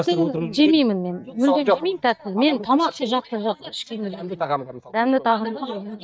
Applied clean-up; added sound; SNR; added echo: neural mask model DeepFilterNet 3.